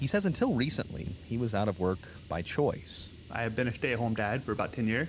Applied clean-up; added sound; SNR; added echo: none; Car; 20 dB; none.